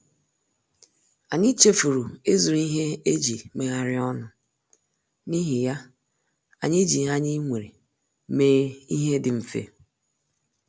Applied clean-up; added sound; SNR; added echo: none; none; none; none.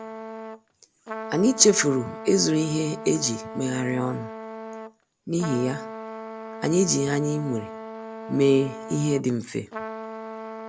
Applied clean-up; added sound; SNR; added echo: none; Trumpet; 11 dB; none.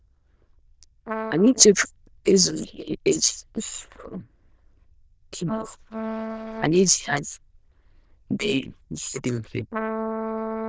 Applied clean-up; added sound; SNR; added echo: neural diffusion model UNIVERSE++.